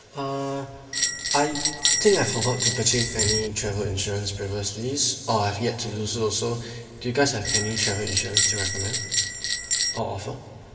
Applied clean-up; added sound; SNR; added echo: none; Bell; -1 dB; reverberation time 2.7 s.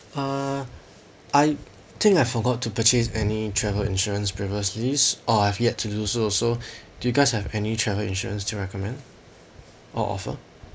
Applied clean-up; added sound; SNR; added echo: none; none; none; none.